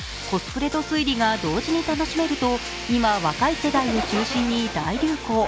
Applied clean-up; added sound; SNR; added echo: none; Tools; 12 dB; none.